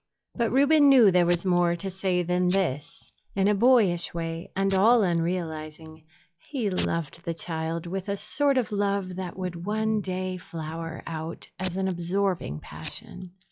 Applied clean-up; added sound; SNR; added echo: classical method log-MMSE.